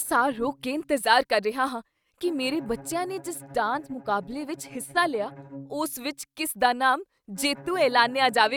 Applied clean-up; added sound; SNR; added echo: neural mask model RNNoise.